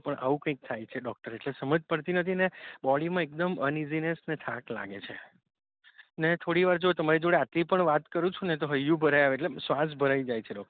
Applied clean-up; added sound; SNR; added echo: none; none; none; none.